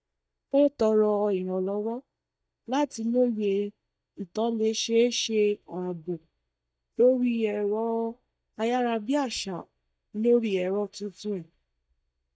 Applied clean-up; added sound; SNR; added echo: neural mask model DeepFilterNet 3.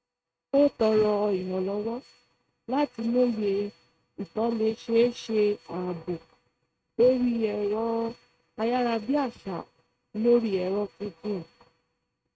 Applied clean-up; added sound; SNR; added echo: neural mask model RNNoise.